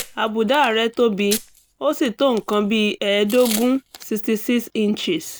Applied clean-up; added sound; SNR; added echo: none; Packing tape, duct tape / Tearing; 16 dB; none.